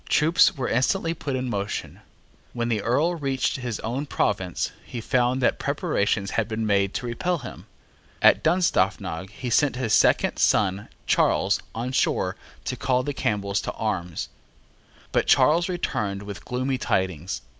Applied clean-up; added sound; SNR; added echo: none; none; none; none.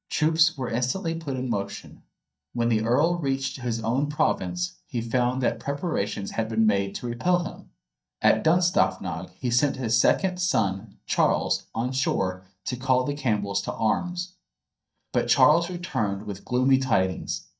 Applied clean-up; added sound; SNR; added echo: neural mask model DeepFilterNet 3.